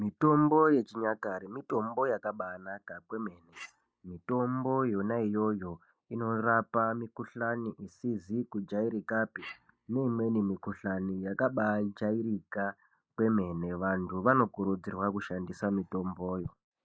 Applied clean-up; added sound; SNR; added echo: neural mask model DeepFilterNet 3.